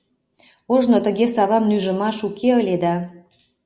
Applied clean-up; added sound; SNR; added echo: none; none; none; none.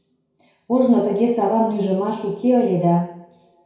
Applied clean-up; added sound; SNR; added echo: none; none; none; reverberation time 0.6 s.